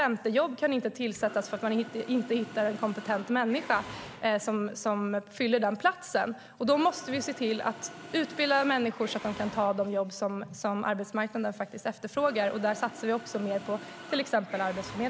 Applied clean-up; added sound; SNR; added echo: none; Mechanisms; 17 dB; none.